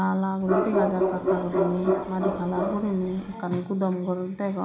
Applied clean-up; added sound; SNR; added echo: none; Bark; -1 dB; reverberation time 0.4 s.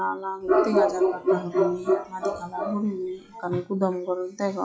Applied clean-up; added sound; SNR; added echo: classical method WPE with log-MMSE.